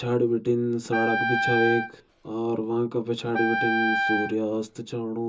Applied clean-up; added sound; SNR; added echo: none; Wind instrument, woodwind instrument; 2 dB; reverberation time 0.2 s.